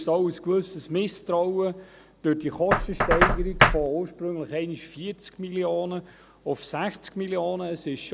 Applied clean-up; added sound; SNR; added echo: none; Knock; 2 dB; none.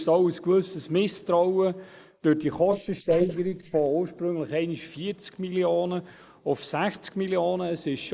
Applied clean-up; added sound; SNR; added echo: neural mask model Resemble Enhance denoiser.